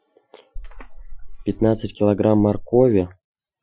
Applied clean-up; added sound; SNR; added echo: classical method Wiener filter.